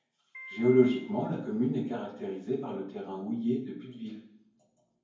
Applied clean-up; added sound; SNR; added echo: none; Piano; 15 dB; reverberation time 0.9 s.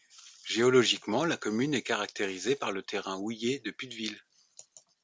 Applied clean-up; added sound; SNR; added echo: none; none; none; none.